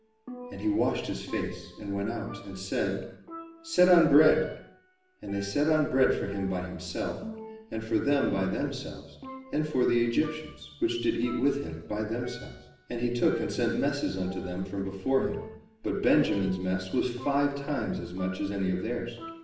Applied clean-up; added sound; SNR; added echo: none; Percussion; 17 dB; reverberation time 0.8 s.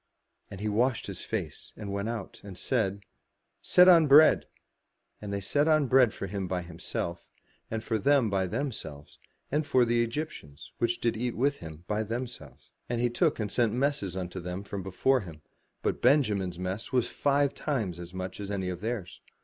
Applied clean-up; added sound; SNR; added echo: none; none; none; none.